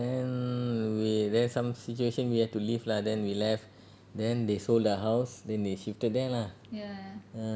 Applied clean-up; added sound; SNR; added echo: none; none; none; none.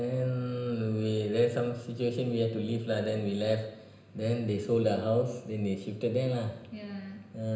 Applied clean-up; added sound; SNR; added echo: none; none; none; reverberation time 0.9 s.